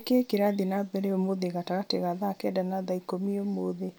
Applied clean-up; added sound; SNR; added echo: none; none; none; none.